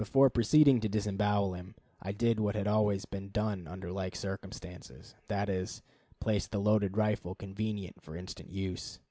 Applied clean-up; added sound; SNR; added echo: none; none; none; none.